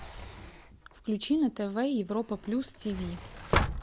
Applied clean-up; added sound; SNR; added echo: none; Sliding door; 4 dB; none.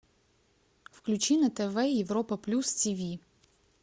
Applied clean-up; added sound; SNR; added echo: none; none; none; none.